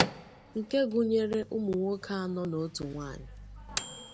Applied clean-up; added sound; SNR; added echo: none; Microwave oven / Bell; 7 dB; none.